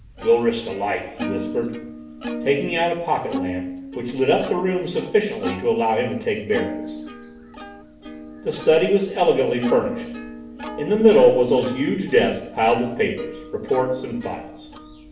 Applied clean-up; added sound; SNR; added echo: none; Plucked string instrument; 12 dB; reverberation time 0.6 s.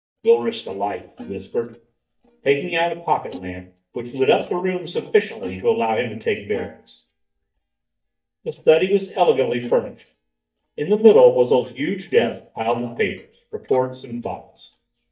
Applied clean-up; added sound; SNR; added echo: neural mask model DeepFilterNet 3.